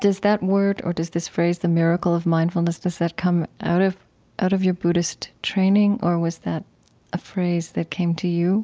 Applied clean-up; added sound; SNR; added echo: none; none; none; none.